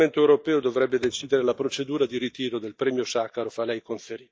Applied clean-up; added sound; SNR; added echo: neural mask model DeepFilterNet 3.